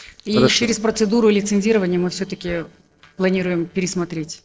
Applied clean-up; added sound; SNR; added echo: neural separator model SepFormer DNS4.